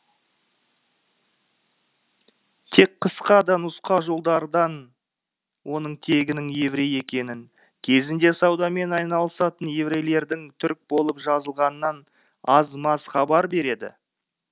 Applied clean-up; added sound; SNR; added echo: none; none; none; none.